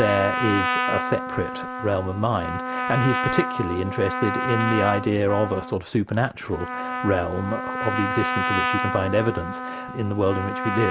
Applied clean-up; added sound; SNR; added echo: none; Trumpet; 3 dB; none.